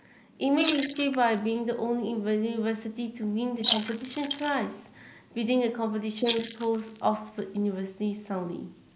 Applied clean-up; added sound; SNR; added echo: neural mask model Resemble Enhance denoiser.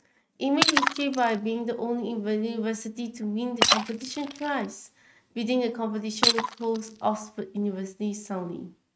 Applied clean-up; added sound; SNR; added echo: neural mask model RNNoise.